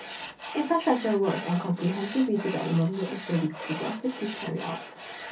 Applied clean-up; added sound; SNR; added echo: none; Tools; 11 dB; reverberation time 0.3 s.